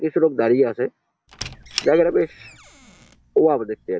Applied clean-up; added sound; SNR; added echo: none; Squeak; 16 dB; none.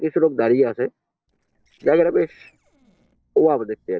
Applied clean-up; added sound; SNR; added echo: neural separator model SepFormer DNS4.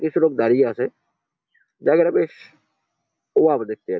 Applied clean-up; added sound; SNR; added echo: none; none; none; none.